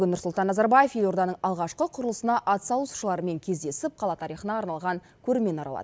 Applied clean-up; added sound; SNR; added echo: none; none; none; none.